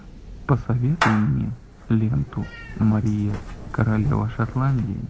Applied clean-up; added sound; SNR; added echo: none; Meow / Clapping; 11 dB; none.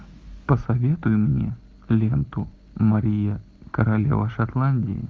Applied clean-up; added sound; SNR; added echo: none; none; none; none.